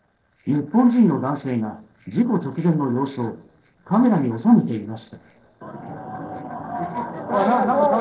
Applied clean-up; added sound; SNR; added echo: neural separator model SepFormer DNS4.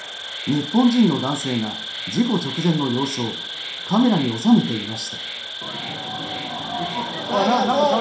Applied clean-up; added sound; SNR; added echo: none; Insect; 9 dB; reverberation time 0.5 s.